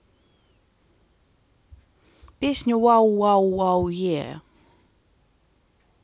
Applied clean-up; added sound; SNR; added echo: none; none; none; none.